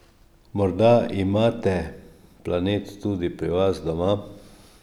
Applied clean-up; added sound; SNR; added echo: none; none; none; none.